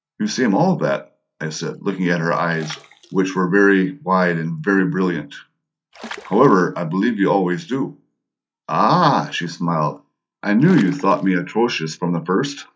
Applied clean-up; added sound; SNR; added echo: classical method log-MMSE.